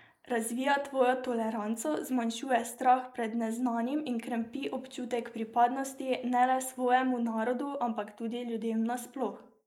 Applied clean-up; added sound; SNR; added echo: neural mask model Resemble Enhance denoiser.